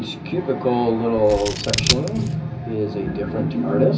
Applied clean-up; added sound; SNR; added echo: none; Scissors; 4 dB; reverberation time 0.4 s.